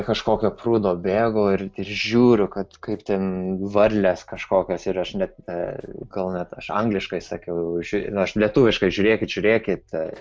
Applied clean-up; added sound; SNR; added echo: none; none; none; none.